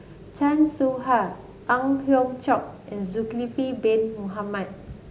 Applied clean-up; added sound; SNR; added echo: none; none; none; none.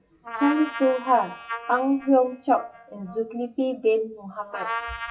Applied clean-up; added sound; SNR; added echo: classical method WPE with log-MMSE.